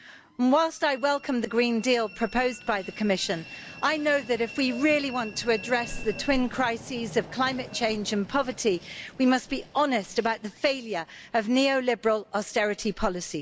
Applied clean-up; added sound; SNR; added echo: none; Train; 18 dB; none.